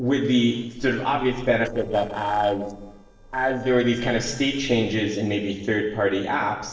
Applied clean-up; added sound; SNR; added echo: neural separator model SepFormer DNS4.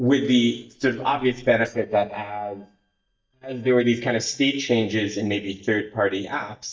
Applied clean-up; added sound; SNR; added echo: neural mask model DeepFilterNet 3.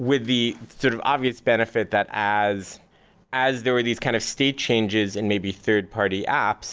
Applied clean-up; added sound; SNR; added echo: none; none; none; none.